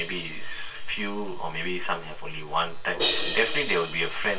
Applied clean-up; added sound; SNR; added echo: none; Crash cymbal; 8 dB; reverberation time 0.2 s.